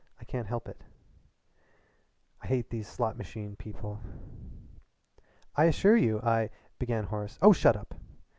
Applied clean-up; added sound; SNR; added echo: none; none; none; none.